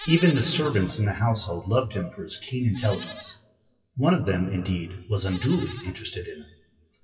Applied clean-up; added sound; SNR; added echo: classical method WPE with log-MMSE.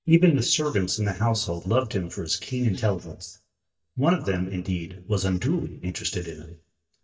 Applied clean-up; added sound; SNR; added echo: neural mask model DeepFilterNet 3.